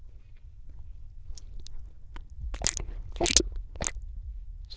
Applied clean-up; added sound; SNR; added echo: neural diffusion model UNIVERSE++.